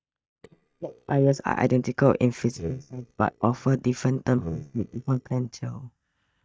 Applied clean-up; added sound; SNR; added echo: neural mask model DeepFilterNet 3.